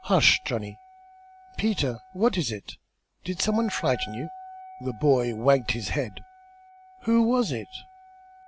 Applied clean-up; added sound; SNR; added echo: none; Wind instrument, woodwind instrument; 19 dB; none.